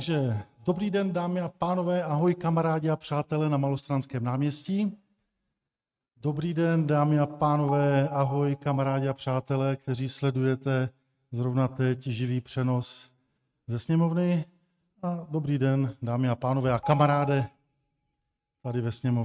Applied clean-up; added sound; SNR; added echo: neural mask model RNNoise.